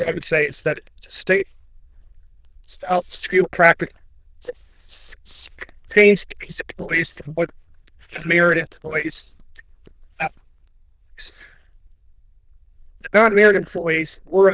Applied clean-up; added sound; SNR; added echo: neural diffusion model UNIVERSE++.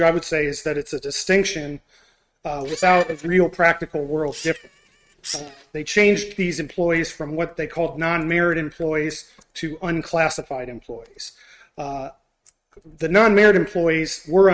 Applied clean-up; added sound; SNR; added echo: neural mask model RNNoise.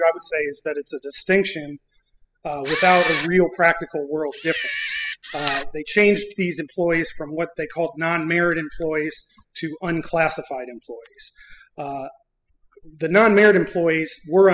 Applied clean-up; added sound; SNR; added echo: classical method spectral subtraction.